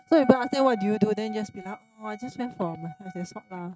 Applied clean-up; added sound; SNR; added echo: neural mask model RNNoise.